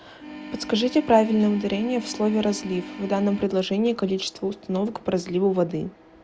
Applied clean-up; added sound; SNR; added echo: none; Organ; 13 dB; none.